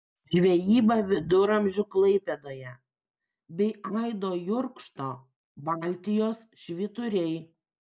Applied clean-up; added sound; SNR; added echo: none; none; none; none.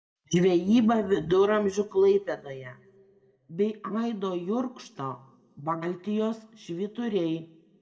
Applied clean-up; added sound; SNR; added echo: none; none; none; reverberation time 1.8 s.